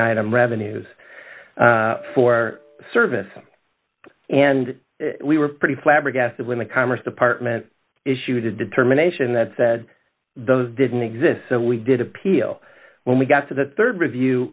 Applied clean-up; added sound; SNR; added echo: none; none; none; none.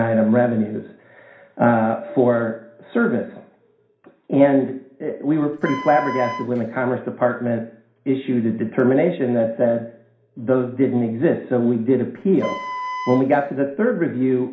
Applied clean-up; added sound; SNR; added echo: none; Wind instrument, woodwind instrument; 11 dB; reverberation time 0.5 s.